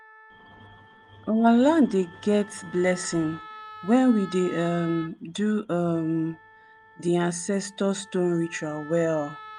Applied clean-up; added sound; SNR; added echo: none; Wind instrument, woodwind instrument; 19 dB; none.